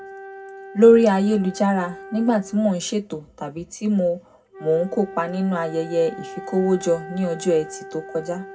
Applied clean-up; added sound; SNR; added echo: none; Wind instrument, woodwind instrument; 16 dB; reverberation time 0.4 s.